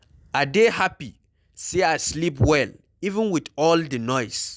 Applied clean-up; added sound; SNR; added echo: none; none; none; none.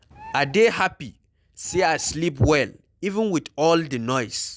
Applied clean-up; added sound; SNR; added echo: none; Bird; 19 dB; none.